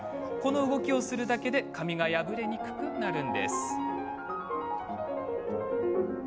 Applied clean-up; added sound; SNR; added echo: none; Brass instrument; 20 dB; none.